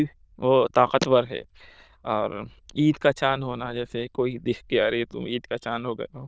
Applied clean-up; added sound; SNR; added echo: neural diffusion model UNIVERSE++.